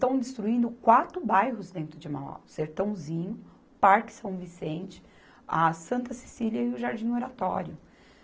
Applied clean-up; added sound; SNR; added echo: none; none; none; none.